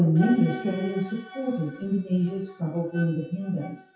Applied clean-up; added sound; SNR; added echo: classical method WPE with log-MMSE.